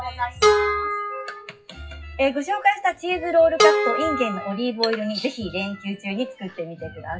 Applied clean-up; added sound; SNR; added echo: classical method WPE with log-MMSE.